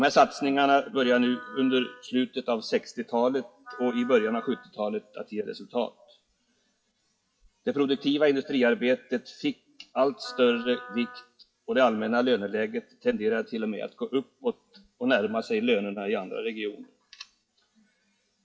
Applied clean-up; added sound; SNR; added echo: classical method WPE with log-MMSE.